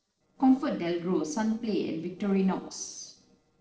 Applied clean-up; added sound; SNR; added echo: neural separator model SepFormer DNS4.